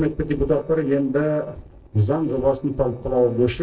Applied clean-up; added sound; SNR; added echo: neural separator model SepFormer DNS4.